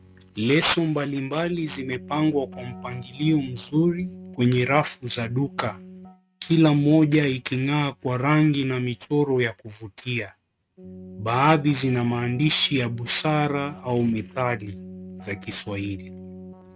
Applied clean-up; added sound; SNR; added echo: neural mask model RNNoise.